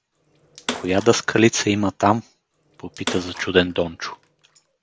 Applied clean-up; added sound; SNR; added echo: none; Bathtub (filling or washing) / Water / Splash, splatter; 14 dB; none.